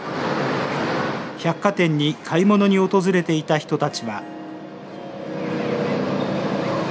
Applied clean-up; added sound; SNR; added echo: none; Harp; 18 dB; none.